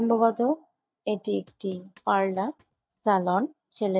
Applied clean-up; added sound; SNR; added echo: neural mask model DeepFilterNet 3.